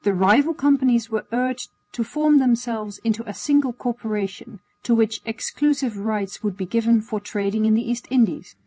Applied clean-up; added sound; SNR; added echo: none; none; none; none.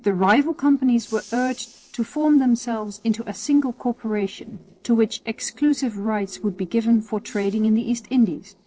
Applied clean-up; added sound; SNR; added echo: neural separator model SepFormer DNS4.